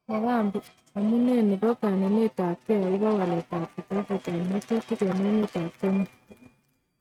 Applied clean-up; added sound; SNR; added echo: neural mask model RNNoise.